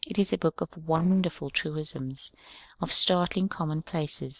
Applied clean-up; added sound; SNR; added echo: neural separator model SepFormer DNS4.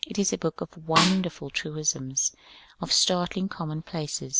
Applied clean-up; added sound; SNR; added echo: none; Snare drum; -2 dB; none.